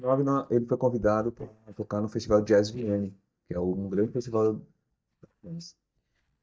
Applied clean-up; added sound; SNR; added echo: neural mask model DeepFilterNet 3.